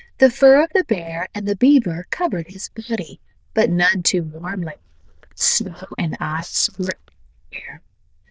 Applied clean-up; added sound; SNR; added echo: neural diffusion model UNIVERSE++.